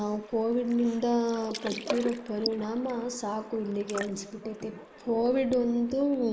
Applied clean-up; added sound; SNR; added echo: neural mask model Resemble Enhance denoiser.